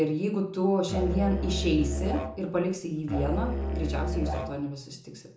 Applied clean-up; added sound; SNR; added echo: none; Musical instrument; 2 dB; reverberation time 0.6 s.